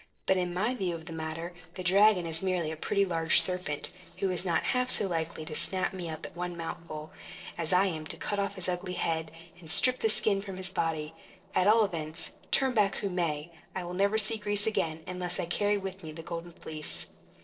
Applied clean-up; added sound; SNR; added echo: neural separator model SepFormer DNS4.